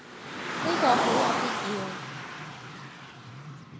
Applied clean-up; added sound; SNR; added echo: none; Car; -3 dB; none.